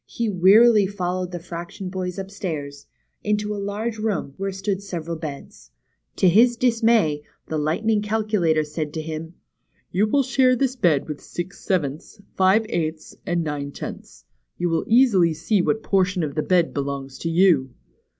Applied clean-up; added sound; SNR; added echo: none; none; none; none.